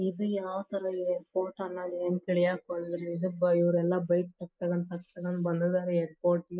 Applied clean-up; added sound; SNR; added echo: neural mask model Resemble Enhance denoiser.